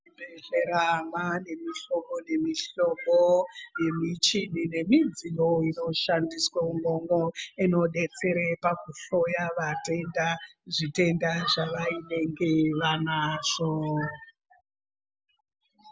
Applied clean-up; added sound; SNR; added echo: none; none; none; none.